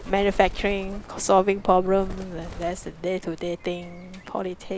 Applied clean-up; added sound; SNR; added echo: none; Bird; 12 dB; none.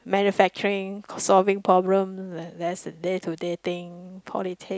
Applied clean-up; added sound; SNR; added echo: none; none; none; none.